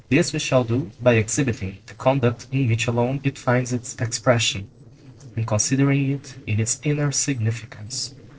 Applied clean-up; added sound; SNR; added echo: neural separator model SepFormer DNS4.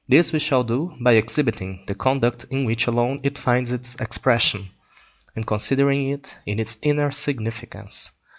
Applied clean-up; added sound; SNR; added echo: none; none; none; none.